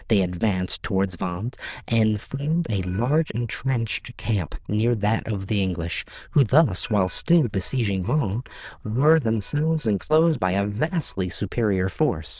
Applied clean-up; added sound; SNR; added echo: neural diffusion model UNIVERSE++.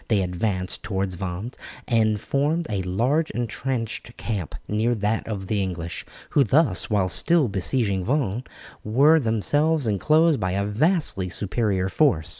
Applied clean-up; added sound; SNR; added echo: none; none; none; none.